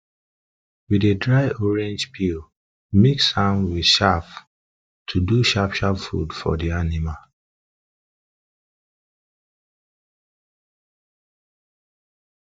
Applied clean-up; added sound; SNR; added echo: neural mask model DeepFilterNet 3.